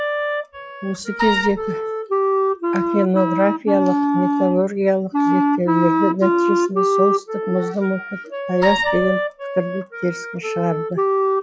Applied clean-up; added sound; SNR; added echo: classical method log-MMSE.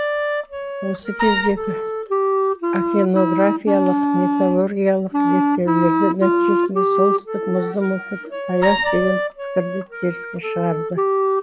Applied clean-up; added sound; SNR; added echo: none; Wind instrument, woodwind instrument + Wind instrument, woodwind instrument; -2 dB; none.